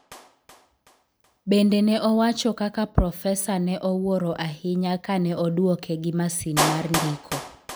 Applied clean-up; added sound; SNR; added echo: none; Clapping; 10 dB; none.